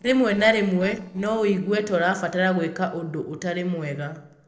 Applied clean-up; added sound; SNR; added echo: neural separator model SepFormer DNS4.